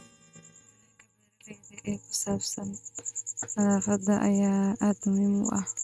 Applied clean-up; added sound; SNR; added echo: neural mask model RNNoise.